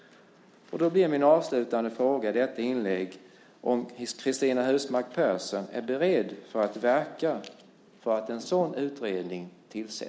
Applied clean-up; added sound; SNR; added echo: none; none; none; none.